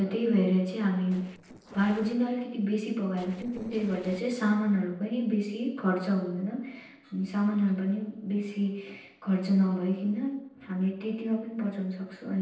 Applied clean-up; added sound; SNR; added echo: neural separator model SepFormer DNS4.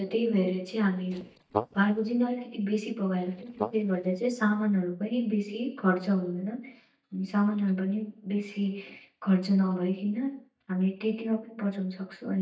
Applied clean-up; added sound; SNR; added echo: neural mask model DeepFilterNet 3.